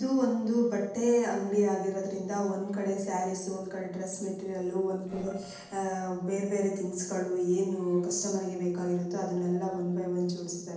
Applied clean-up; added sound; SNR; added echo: neural separator model SepFormer DNS4.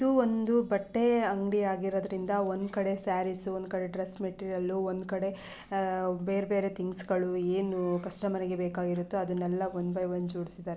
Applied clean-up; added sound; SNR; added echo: none; none; none; none.